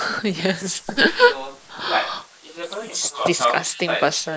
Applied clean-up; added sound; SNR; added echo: neural mask model Resemble Enhance denoiser.